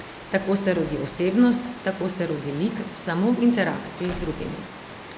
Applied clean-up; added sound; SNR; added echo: none; Water + Slam; 14 dB; none.